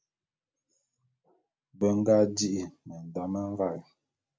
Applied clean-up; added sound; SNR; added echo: none; none; none; none.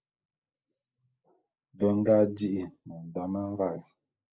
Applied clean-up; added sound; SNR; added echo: neural mask model Resemble Enhance denoiser.